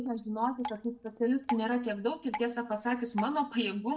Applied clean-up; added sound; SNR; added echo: none; Drip; 12 dB; reverberation time 0.4 s.